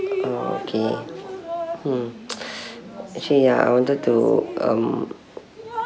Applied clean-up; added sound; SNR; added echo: none; Drip; 10 dB; none.